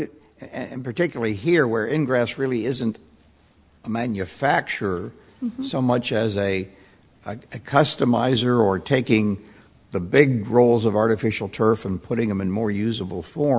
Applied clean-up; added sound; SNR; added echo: none; none; none; none.